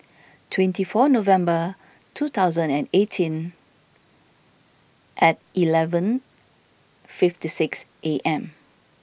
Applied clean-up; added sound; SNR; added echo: none; none; none; none.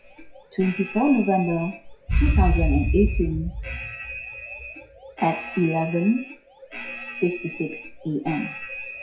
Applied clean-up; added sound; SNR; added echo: classical method WPE with log-MMSE.